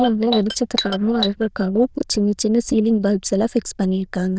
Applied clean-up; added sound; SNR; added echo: neural diffusion model UNIVERSE++.